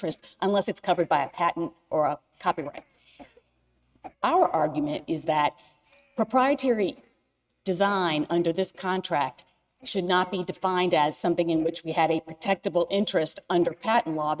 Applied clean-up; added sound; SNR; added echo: neural mask model RNNoise.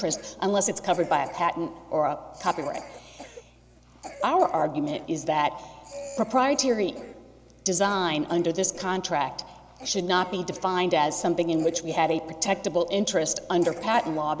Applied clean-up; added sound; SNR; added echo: none; Cough; 18 dB; none.